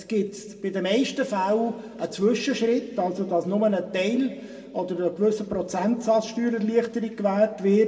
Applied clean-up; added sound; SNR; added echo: none; none; none; reverberation time 1.8 s.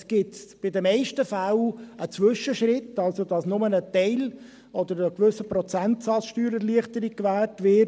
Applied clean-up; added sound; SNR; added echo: none; none; none; none.